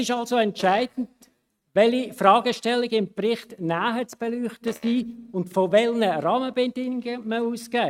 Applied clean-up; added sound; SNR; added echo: neural mask model RNNoise.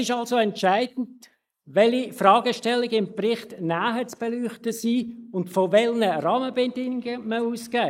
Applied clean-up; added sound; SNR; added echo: neural mask model Resemble Enhance denoiser.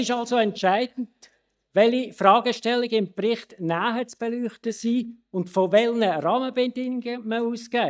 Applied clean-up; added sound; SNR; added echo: neural mask model DeepFilterNet 3.